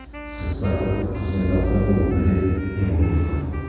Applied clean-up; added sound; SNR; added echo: none; Wind instrument, woodwind instrument; 17 dB; reverberation time 2.1 s.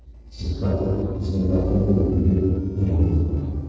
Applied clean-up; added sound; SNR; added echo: neural separator model SepFormer DNS4.